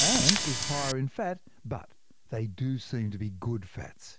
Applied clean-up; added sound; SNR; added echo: none; Scissors; 0 dB; none.